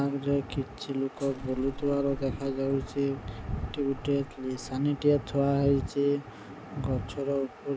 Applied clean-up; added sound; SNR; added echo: none; Bus / Engine; 16 dB; none.